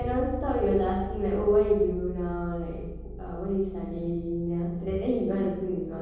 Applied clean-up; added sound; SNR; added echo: none; Bass guitar; 10 dB; reverberation time 1.3 s.